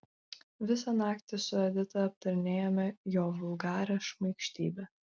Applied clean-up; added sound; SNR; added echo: none; none; none; none.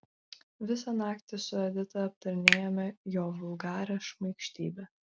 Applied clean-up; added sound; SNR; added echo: none; Finger snapping; 0 dB; none.